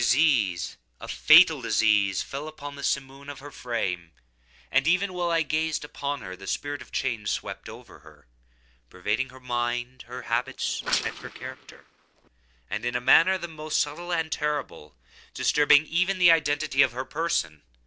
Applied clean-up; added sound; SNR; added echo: neural separator model SepFormer DNS4.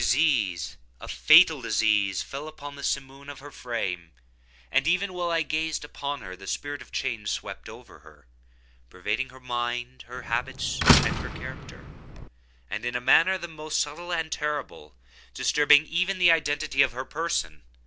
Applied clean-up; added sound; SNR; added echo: none; Slam; -2 dB; none.